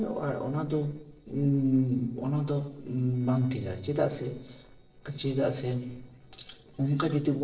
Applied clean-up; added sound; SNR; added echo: neural separator model SepFormer DNS4.